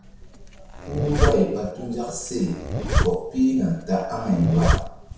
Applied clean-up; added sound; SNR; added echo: none; Zipper (clothing); 2 dB; reverberation time 0.7 s.